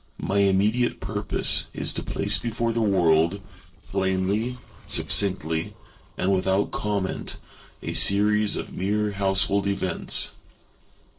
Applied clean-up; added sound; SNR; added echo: neural separator model SepFormer DNS4.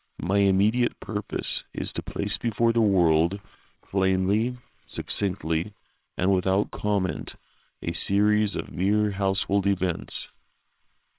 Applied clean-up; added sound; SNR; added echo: neural separator model SepFormer WHAMR!.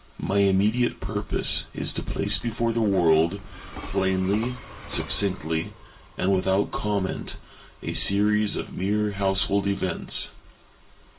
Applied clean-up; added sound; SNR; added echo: none; Train; 19 dB; reverberation time 0.2 s.